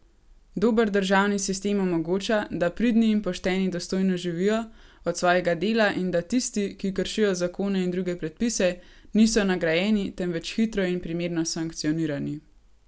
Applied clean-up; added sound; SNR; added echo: none; none; none; none.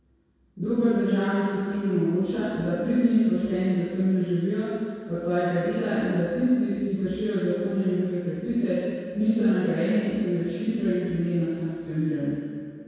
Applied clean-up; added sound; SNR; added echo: none; none; none; reverberation time 2.0 s.